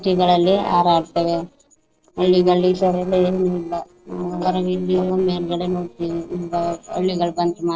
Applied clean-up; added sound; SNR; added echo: neural separator model SepFormer DNS4.